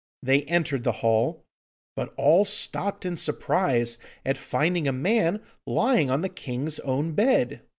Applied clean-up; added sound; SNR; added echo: none; none; none; none.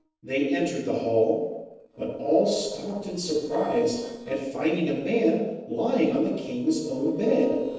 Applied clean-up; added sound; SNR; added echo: neural separator model SepFormer DNS4.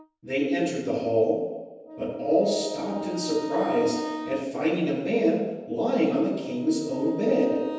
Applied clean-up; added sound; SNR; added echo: none; Wind instrument, woodwind instrument; 12 dB; reverberation time 1.1 s.